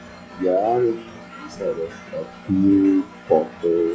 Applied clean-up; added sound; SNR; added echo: classical method log-MMSE.